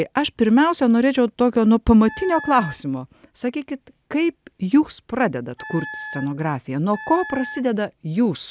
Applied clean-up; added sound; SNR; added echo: none; Wind instrument, woodwind instrument; 15 dB; none.